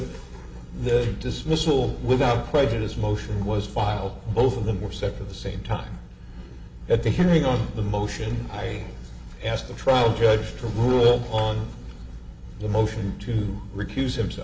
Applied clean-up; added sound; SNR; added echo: none; none; none; reverberation time 1.7 s.